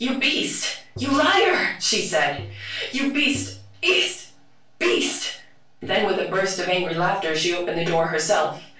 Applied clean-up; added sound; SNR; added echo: none; Tap; 17 dB; reverberation time 0.3 s.